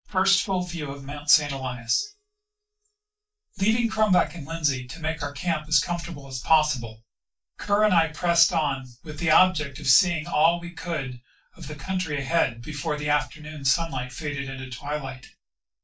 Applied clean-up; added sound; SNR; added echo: neural mask model DeepFilterNet 3.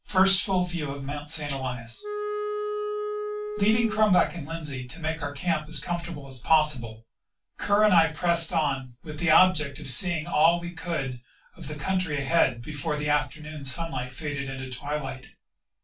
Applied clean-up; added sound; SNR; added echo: none; Wind instrument, woodwind instrument; 5 dB; reverberation time 0.2 s.